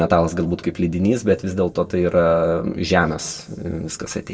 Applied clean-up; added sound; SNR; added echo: neural separator model SepFormer DNS4.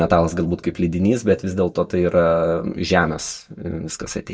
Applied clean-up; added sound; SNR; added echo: neural mask model DeepFilterNet 3.